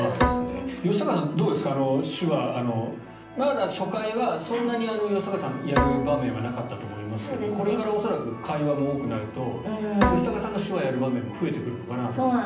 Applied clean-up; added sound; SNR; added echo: none; Bowed string instrument; 4 dB; reverberation time 0.6 s.